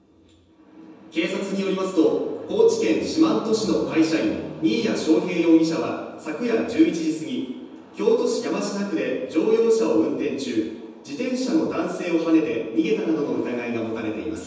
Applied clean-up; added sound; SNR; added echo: none; none; none; reverberation time 1.1 s.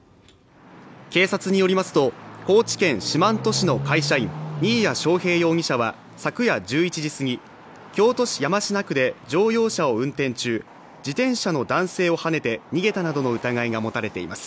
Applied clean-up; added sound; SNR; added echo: none; none; none; none.